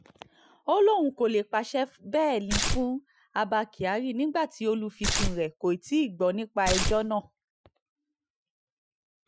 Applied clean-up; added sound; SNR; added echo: classical method Wiener filter.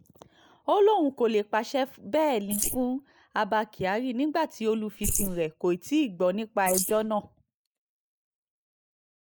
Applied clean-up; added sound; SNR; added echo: neural mask model Resemble Enhance denoiser.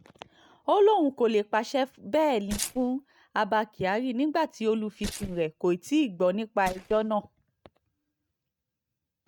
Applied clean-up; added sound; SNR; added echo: neural mask model RNNoise.